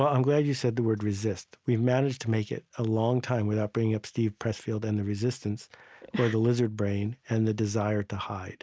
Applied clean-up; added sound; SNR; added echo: none; none; none; none.